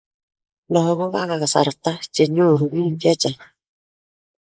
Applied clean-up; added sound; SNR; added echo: neural mask model Resemble Enhance denoiser.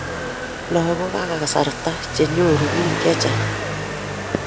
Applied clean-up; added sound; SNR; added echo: none; Motorcycle; 3 dB; none.